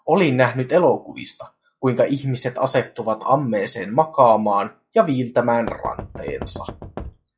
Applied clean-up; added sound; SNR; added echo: classical method log-MMSE.